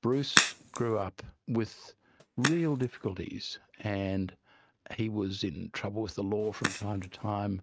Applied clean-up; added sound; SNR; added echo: neural mask model RNNoise.